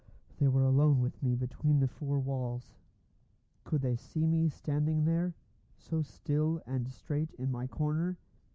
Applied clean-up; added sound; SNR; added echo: none; none; none; none.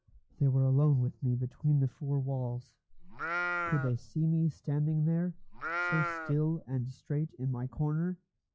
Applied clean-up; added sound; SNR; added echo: classical method log-MMSE.